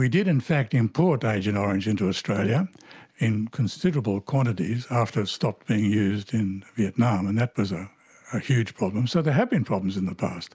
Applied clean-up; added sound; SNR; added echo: none; none; none; none.